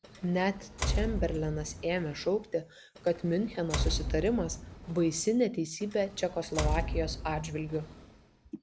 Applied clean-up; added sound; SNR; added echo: none; Door; 5 dB; none.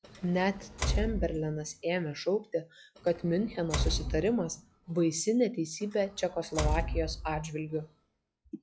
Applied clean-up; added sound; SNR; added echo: classical method log-MMSE.